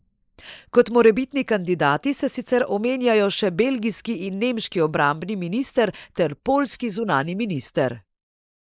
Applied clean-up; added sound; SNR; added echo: neural mask model Resemble Enhance denoiser.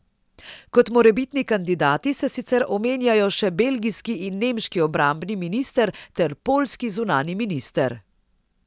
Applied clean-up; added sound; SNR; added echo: none; none; none; none.